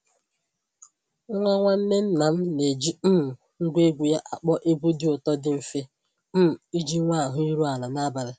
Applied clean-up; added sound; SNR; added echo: none; none; none; none.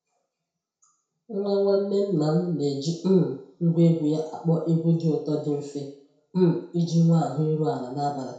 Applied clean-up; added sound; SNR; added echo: none; none; none; reverberation time 0.6 s.